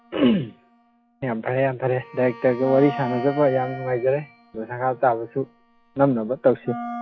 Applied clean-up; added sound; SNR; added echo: classical method log-MMSE.